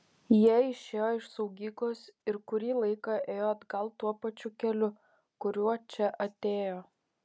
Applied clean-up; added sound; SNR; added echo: none; none; none; none.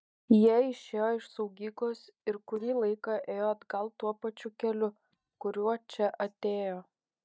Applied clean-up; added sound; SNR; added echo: neural mask model DeepFilterNet 3.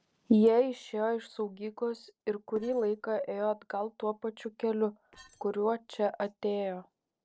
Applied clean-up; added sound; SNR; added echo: neural separator model SepFormer DNS4.